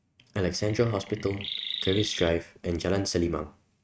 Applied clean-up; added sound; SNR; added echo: neural mask model RNNoise.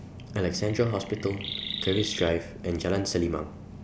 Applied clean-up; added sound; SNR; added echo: none; Chirp, tweet; 9 dB; none.